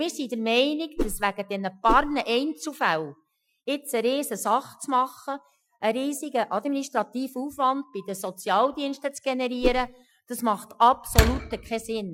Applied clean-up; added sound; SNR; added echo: classical method Wiener filter.